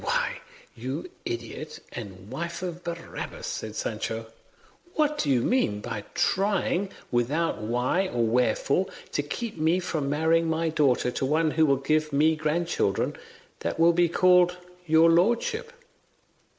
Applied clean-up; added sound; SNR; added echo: none; none; none; none.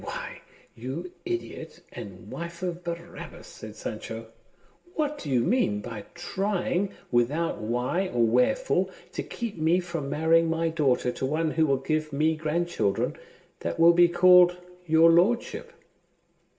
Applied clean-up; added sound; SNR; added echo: none; none; none; reverberation time 0.2 s.